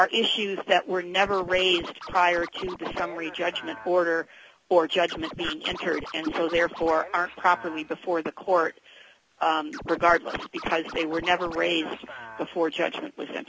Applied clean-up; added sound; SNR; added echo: none; Scratching (performance technique); 15 dB; none.